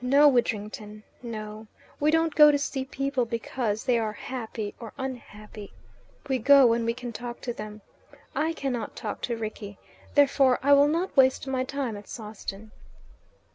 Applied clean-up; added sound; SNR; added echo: none; none; none; none.